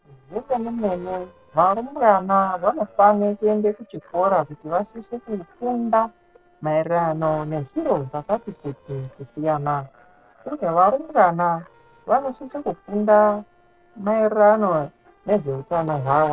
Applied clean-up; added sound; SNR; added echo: neural separator model SepFormer DNS4.